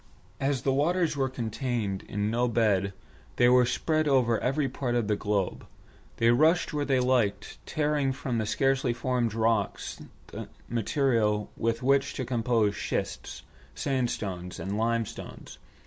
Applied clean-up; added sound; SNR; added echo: none; none; none; none.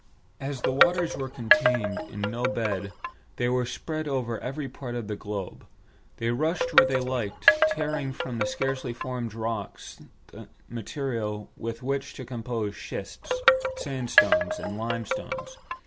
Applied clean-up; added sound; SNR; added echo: none; Wind chime; -4 dB; none.